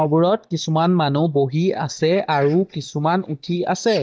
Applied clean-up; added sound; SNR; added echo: neural mask model DeepFilterNet 3.